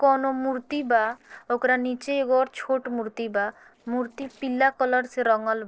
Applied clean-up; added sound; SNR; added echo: neural separator model SepFormer DNS4.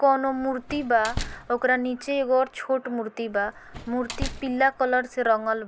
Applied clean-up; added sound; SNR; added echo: none; Slam; 13 dB; none.